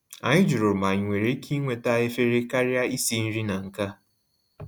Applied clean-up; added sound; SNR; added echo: none; none; none; none.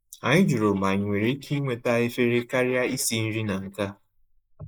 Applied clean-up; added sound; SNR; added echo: neural mask model Resemble Enhance denoiser.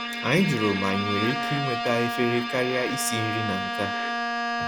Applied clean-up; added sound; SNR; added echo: none; Bowed string instrument; 2 dB; none.